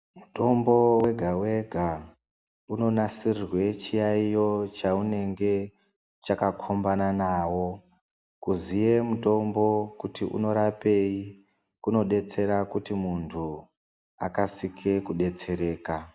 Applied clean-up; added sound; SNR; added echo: none; none; none; none.